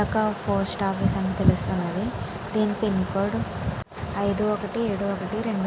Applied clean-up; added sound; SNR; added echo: none; none; none; none.